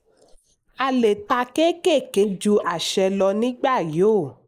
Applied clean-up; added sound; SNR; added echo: neural mask model Resemble Enhance denoiser.